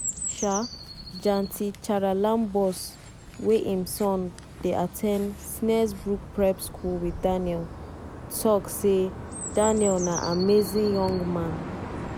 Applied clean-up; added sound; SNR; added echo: none; Chirp, tweet; 10 dB; none.